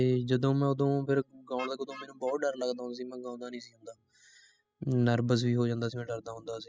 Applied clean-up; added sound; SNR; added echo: classical method spectral subtraction.